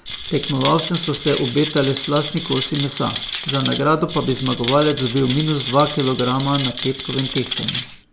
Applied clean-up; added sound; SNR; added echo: none; Rattle + Rattle (instrument); 7 dB; none.